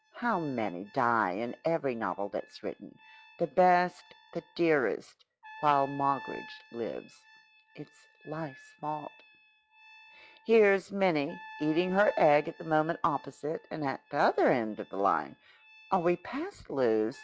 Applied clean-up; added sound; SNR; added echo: classical method log-MMSE.